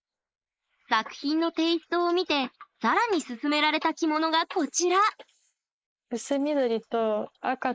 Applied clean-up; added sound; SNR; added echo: neural mask model Resemble Enhance denoiser.